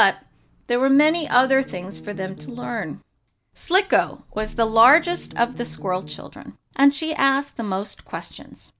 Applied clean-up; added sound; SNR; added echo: none; Bass guitar; 17 dB; none.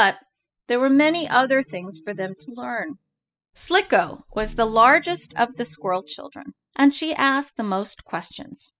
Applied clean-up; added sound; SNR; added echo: classical method spectral subtraction.